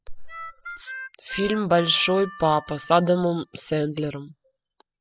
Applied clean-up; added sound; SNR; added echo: classical method spectral subtraction.